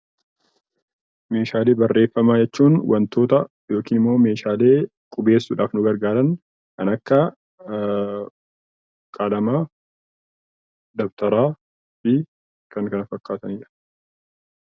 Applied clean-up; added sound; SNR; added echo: none; none; none; none.